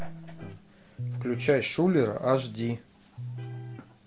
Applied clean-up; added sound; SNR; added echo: none; Electric guitar; 11 dB; none.